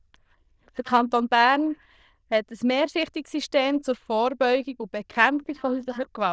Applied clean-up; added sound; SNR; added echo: neural diffusion model UNIVERSE++.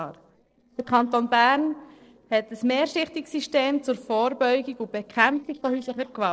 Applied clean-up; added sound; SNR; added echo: neural separator model SepFormer DNS4.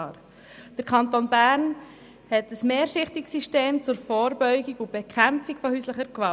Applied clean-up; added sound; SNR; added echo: none; none; none; none.